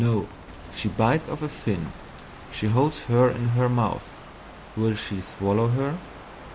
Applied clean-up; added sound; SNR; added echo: none; Crow; 18 dB; none.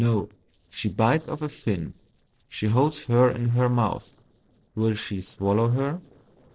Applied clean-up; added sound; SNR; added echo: neural separator model SepFormer DNS4.